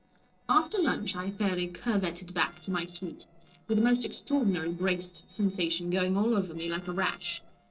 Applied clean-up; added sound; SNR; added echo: neural separator model SepFormer DNS4.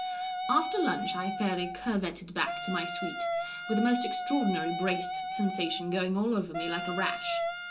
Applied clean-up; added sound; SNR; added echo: none; Wind instrument, woodwind instrument; 4 dB; reverberation time 0.2 s.